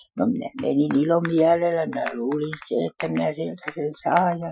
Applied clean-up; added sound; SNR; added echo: classical method Wiener filter.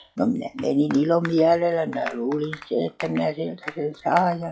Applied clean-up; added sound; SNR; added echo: classical method log-MMSE.